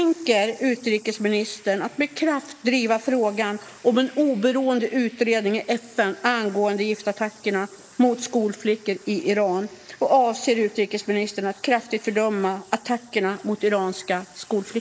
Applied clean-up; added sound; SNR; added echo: neural mask model Resemble Enhance denoiser.